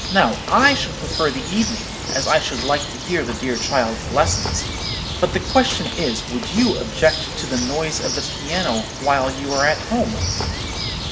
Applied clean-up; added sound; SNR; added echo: none; Bird; 4 dB; none.